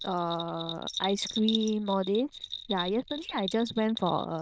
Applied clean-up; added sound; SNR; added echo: neural diffusion model UNIVERSE++.